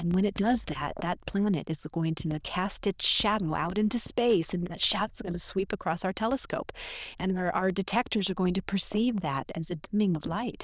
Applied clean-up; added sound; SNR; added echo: neural diffusion model UNIVERSE++.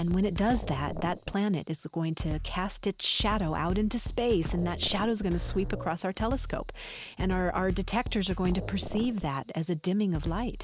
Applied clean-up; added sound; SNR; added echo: none; Drum kit; 7 dB; none.